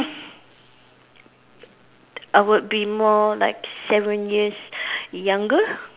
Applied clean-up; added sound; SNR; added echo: none; none; none; none.